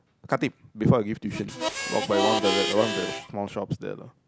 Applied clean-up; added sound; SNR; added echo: none; Harmonica; 1 dB; none.